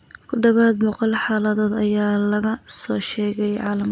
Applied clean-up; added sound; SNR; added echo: none; none; none; none.